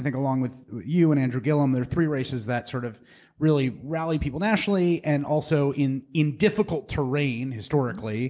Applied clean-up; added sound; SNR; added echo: none; none; none; none.